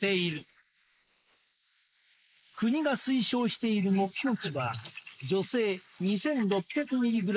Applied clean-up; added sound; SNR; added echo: neural mask model Resemble Enhance denoiser.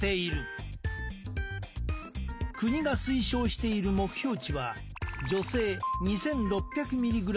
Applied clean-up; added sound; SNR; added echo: none; none; none; none.